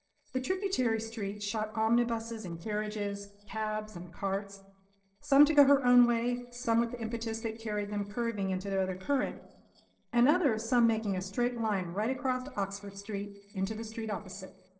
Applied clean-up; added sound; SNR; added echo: neural separator model SepFormer DNS4.